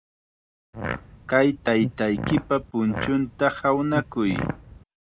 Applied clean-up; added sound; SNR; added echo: none; Fart; 8 dB; none.